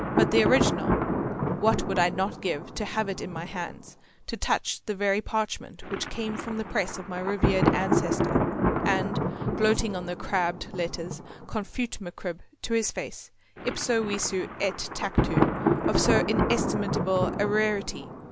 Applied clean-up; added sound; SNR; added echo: none; Thunder; 0 dB; none.